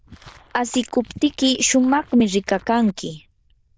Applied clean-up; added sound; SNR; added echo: neural diffusion model UNIVERSE++.